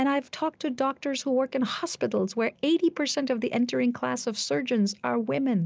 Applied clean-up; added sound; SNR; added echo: none; none; none; none.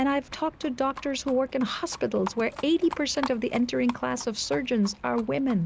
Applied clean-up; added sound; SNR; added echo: none; Livestock, farm animals, working animals; 16 dB; none.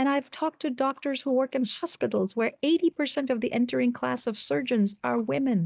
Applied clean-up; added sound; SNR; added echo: neural mask model DeepFilterNet 3.